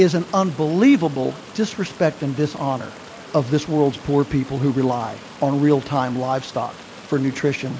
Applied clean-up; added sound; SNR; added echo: none; Stream; 19 dB; none.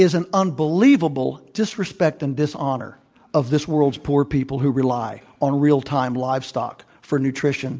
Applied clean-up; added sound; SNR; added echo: none; none; none; none.